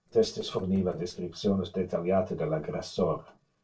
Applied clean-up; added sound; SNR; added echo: neural separator model SepFormer DNS4.